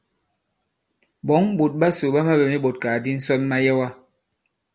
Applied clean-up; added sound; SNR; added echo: none; none; none; none.